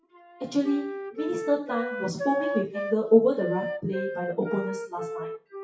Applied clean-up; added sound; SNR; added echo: classical method WPE with log-MMSE.